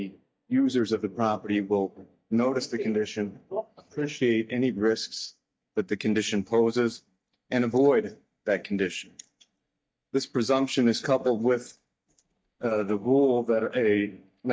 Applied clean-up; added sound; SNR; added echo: neural mask model DeepFilterNet 3.